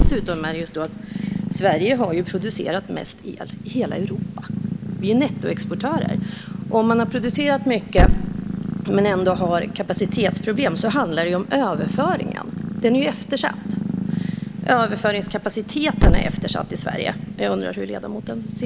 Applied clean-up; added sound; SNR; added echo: none; Purr + Thump, thud; 1 dB; none.